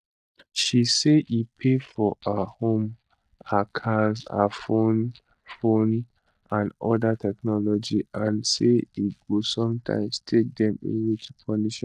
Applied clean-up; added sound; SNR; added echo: neural mask model DeepFilterNet 3.